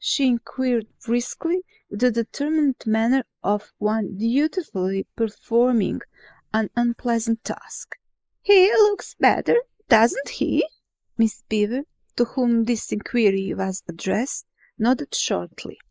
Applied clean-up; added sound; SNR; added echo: neural mask model Resemble Enhance denoiser.